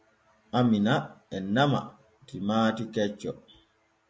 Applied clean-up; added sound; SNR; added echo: none; none; none; none.